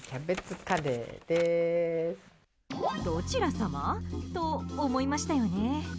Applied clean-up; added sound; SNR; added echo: none; none; none; none.